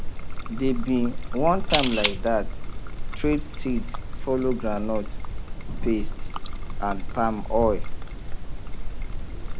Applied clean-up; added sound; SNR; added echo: none; Camera + Trickle, dribble; -2 dB; none.